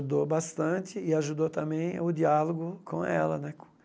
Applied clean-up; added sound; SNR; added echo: none; none; none; none.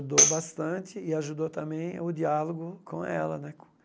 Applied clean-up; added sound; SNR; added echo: none; Tambourine; -4 dB; none.